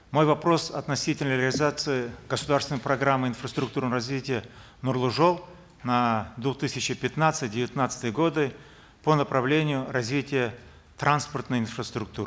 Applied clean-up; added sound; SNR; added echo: none; none; none; none.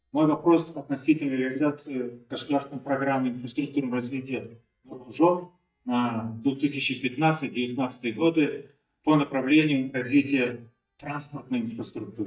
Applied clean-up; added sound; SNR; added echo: neural mask model DeepFilterNet 3.